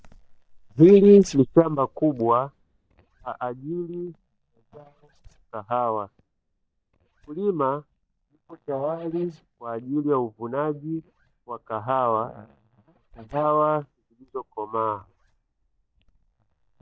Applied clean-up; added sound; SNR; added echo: neural mask model DeepFilterNet 3.